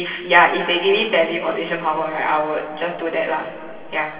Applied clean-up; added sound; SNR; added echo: none; none; none; reverberation time 2.5 s.